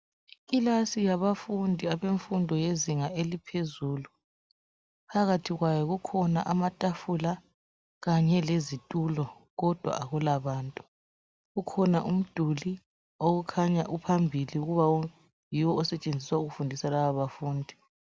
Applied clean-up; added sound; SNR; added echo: none; none; none; none.